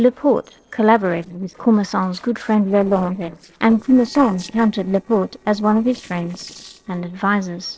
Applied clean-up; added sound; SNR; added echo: neural separator model SepFormer DNS4.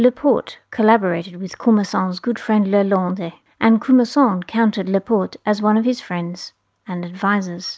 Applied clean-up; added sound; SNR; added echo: none; none; none; none.